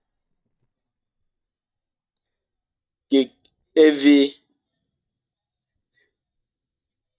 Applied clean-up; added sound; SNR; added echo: neural mask model DeepFilterNet 3.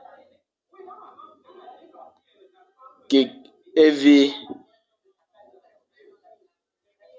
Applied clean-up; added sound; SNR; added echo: none; none; none; none.